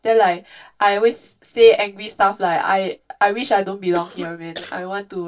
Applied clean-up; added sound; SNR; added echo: neural separator model SepFormer DNS4.